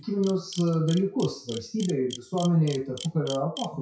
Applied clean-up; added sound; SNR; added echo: classical method WPE with log-MMSE.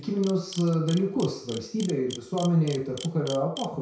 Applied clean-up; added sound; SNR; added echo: none; Camera; 17 dB; reverberation time 0.6 s.